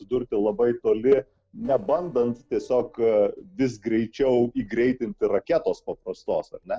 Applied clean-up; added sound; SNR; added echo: neural separator model SepFormer DNS4.